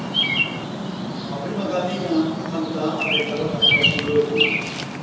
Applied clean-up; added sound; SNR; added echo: none; Bird vocalization, bird call, bird song; -3 dB; reverberation time 1.1 s.